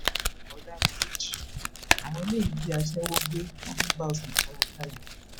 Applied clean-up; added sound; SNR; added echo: none; Crumpling, crinkling; -3 dB; none.